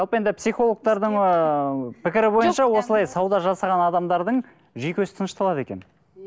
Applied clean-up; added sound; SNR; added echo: none; none; none; none.